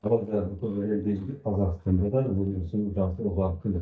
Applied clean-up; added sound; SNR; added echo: neural mask model DeepFilterNet 3.